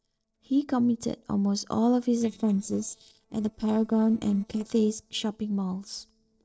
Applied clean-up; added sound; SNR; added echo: neural separator model SepFormer DNS4.